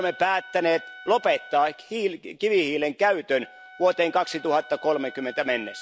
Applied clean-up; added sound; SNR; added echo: none; Wind instrument, woodwind instrument; 20 dB; none.